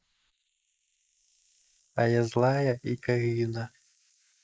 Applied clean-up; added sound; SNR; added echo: neural mask model Resemble Enhance denoiser.